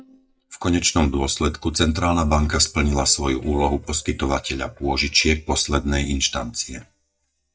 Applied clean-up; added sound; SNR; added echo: neural mask model DeepFilterNet 3.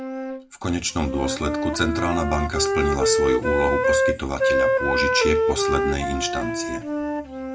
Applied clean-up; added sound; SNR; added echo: none; Wind instrument, woodwind instrument; -3 dB; reverberation time 1.0 s.